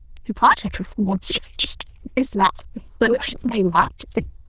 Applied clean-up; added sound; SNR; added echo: neural diffusion model UNIVERSE++.